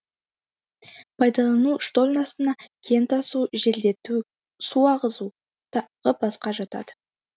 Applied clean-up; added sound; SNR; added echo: none; none; none; none.